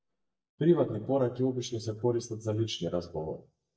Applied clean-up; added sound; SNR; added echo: neural mask model DeepFilterNet 3.